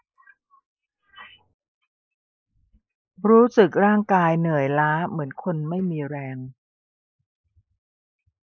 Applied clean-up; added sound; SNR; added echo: neural mask model Resemble Enhance denoiser.